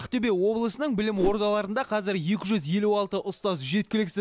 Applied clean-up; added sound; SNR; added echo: none; Whoosh, swoosh, swish; 16 dB; none.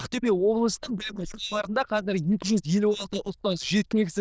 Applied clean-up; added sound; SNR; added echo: neural diffusion model UNIVERSE++.